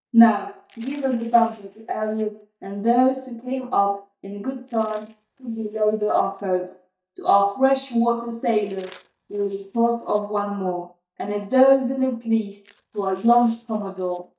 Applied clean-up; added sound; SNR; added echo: neural mask model DeepFilterNet 3.